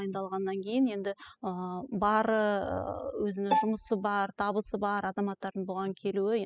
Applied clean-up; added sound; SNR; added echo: classical method spectral subtraction.